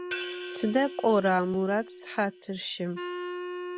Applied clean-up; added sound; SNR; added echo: none; Crash cymbal / Hi-hat + Wind instrument, woodwind instrument; 9 dB; none.